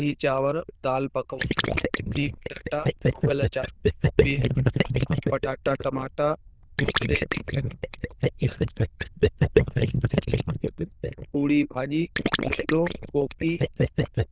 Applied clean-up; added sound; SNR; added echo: neural diffusion model UNIVERSE++.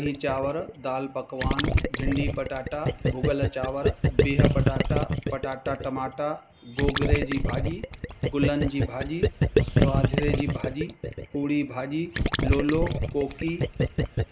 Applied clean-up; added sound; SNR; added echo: none; Gurgling; -3 dB; none.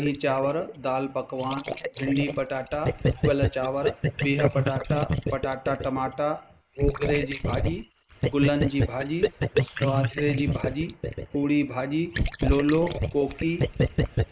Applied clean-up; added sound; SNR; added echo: neural mask model Resemble Enhance denoiser.